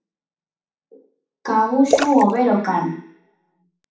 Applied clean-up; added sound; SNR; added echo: none; Splash, splatter; 5 dB; reverberation time 0.7 s.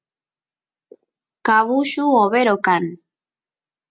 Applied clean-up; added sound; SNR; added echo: none; none; none; none.